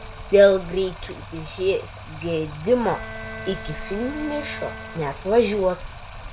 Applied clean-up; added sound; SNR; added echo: none; Stream + Bowed string instrument; 12 dB; none.